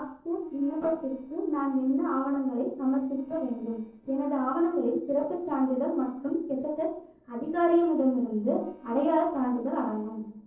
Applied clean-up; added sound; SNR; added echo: neural separator model SepFormer DNS4.